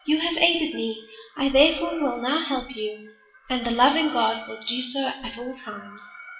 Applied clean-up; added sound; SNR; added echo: classical method WPE with log-MMSE.